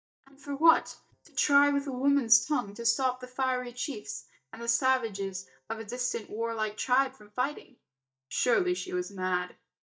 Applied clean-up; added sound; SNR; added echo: neural mask model DeepFilterNet 3.